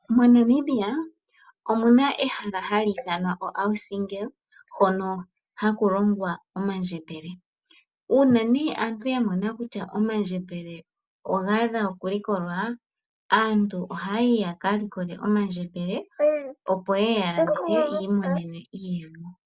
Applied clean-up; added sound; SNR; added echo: none; none; none; none.